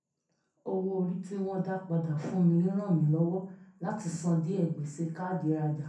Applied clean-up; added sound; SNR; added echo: none; none; none; reverberation time 0.5 s.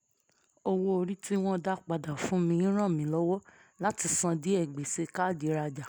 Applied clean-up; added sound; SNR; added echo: none; none; none; none.